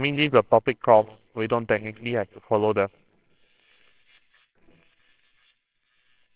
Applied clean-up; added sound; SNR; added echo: neural separator model SepFormer WHAMR!.